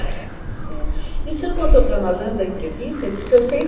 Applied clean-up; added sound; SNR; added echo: none; Animal; -1 dB; reverberation time 1.4 s.